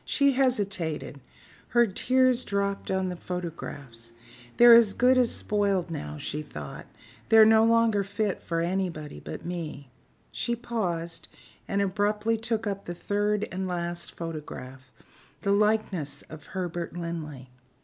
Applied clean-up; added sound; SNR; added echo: none; none; none; none.